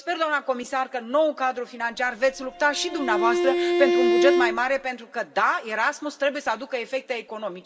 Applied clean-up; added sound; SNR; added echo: none; Bowed string instrument; -2 dB; reverberation time 1.7 s.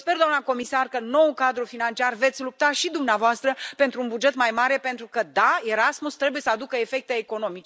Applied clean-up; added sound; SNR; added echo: none; none; none; none.